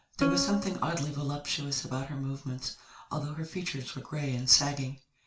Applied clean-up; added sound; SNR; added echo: none; Plucked string instrument; 5 dB; reverberation time 0.3 s.